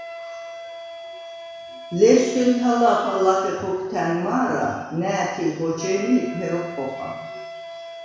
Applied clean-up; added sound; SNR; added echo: none; Wind instrument, woodwind instrument; 15 dB; reverberation time 1.1 s.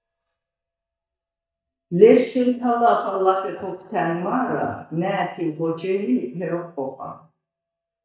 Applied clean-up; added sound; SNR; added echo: neural mask model DeepFilterNet 3.